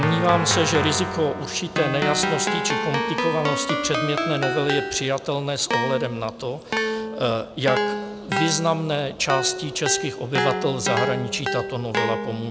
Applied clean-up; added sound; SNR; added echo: none; Keyboard (musical); 2 dB; none.